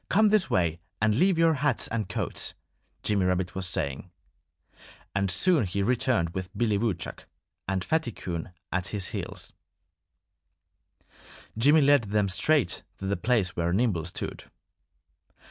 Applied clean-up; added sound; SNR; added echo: none; none; none; none.